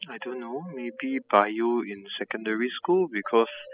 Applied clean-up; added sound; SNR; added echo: classical method spectral subtraction.